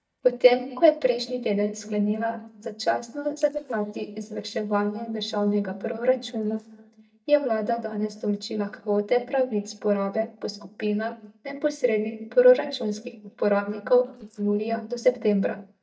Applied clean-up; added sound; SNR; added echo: neural mask model DeepFilterNet 3.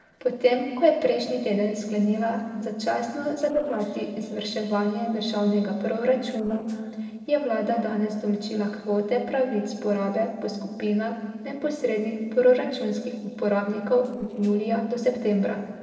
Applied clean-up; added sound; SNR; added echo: neural separator model SepFormer DNS4.